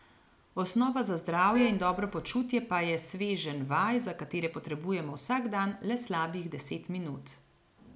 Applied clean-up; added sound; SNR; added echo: none; Traffic noise, roadway noise / Vehicle horn, car horn, honking; 10 dB; none.